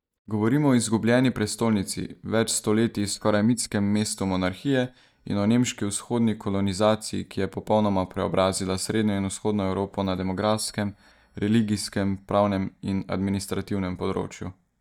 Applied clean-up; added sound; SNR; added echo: neural mask model DeepFilterNet 3.